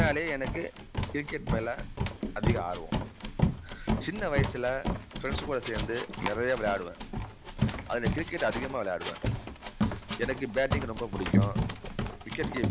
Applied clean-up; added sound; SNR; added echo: none; Run; -2 dB; none.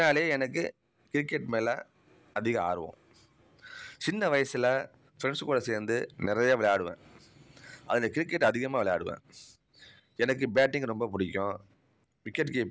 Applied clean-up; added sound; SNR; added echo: none; none; none; none.